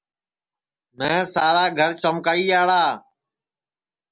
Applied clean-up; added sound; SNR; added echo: none; none; none; none.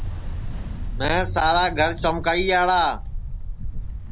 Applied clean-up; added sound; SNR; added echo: none; Ocean; 5 dB; none.